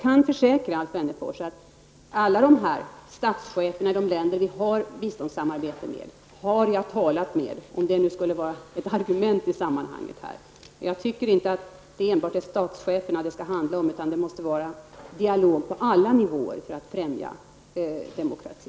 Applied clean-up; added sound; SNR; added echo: none; none; none; none.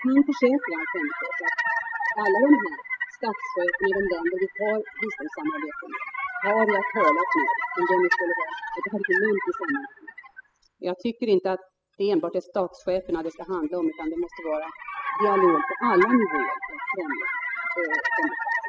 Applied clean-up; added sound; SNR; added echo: classical method spectral subtraction.